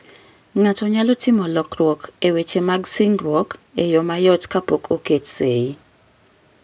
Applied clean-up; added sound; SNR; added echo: none; none; none; none.